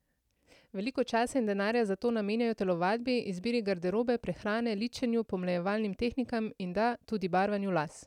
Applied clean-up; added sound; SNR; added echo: none; none; none; none.